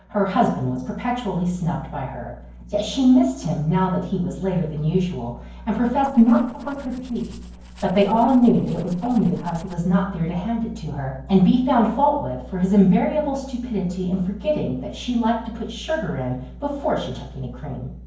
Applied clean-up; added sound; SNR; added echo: neural separator model SepFormer DNS4.